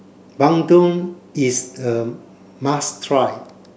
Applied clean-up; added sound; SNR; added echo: none; none; none; none.